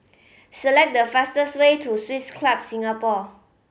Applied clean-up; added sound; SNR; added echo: none; none; none; none.